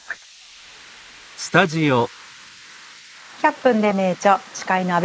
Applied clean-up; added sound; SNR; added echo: neural mask model Resemble Enhance denoiser.